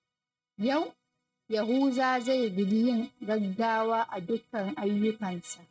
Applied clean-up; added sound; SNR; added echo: neural mask model RNNoise.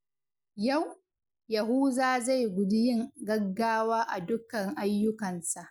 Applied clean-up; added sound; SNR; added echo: none; none; none; none.